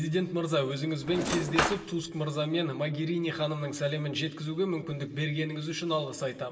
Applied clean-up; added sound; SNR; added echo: none; Cutlery, silverware / Drawer open or close; 1 dB; reverberation time 0.8 s.